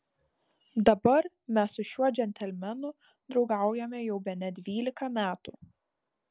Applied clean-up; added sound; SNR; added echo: none; none; none; none.